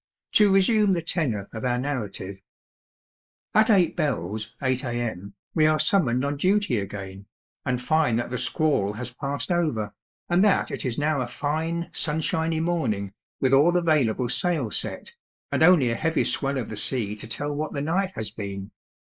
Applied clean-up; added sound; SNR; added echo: neural mask model Resemble Enhance denoiser.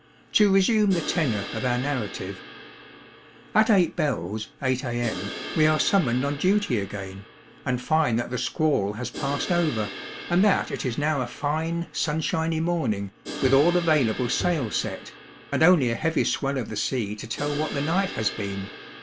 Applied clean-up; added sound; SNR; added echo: none; Crash cymbal + Bowed string instrument; 13 dB; none.